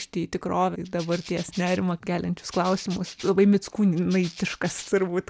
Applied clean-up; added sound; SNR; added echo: none; Rattle (instrument); 19 dB; none.